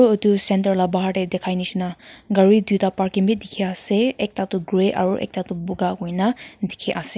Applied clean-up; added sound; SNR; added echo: none; none; none; none.